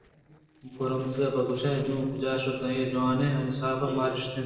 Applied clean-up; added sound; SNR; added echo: neural separator model SepFormer DNS4.